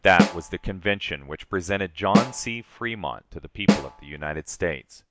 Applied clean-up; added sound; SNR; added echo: none; Snare drum; 0 dB; none.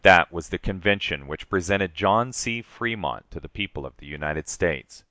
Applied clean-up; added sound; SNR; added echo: none; none; none; none.